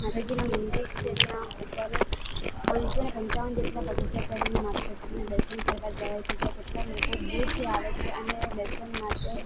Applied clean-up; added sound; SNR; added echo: none; Chewing, mastication; -4 dB; none.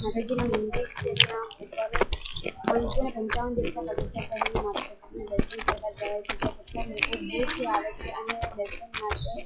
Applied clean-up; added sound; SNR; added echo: classical method log-MMSE.